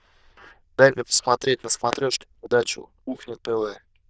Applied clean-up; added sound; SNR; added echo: neural diffusion model UNIVERSE++.